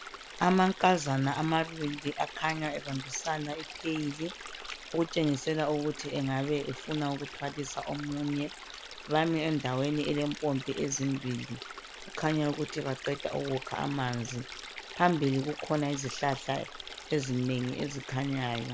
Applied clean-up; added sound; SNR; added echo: none; Stream; 13 dB; none.